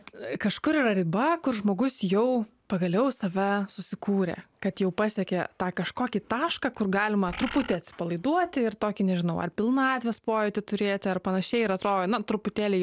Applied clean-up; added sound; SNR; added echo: none; Bird; 10 dB; none.